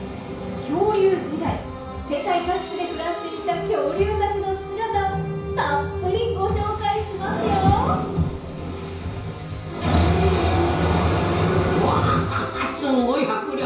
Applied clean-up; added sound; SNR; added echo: none; none; none; reverberation time 0.6 s.